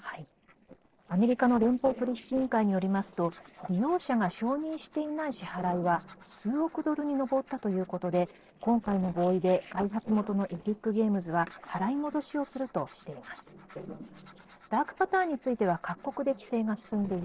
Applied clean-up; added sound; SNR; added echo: neural separator model SepFormer DNS4.